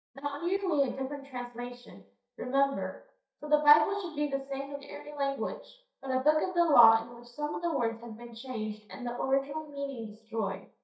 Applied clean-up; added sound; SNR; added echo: neural mask model DeepFilterNet 3.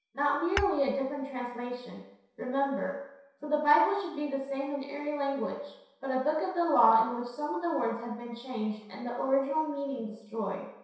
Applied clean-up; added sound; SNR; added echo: none; Tap / Hammer / Glass; 13 dB; reverberation time 0.7 s.